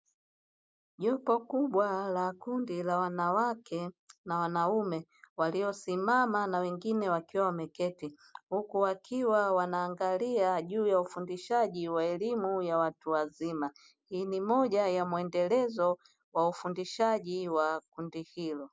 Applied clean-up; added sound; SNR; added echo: none; none; none; none.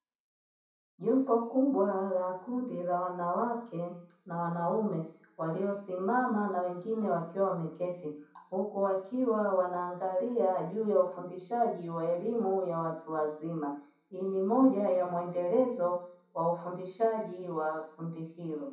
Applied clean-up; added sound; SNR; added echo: none; none; none; reverberation time 0.6 s.